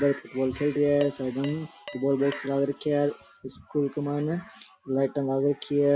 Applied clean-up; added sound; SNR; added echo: none; Dishes, pots, and pans; 17 dB; none.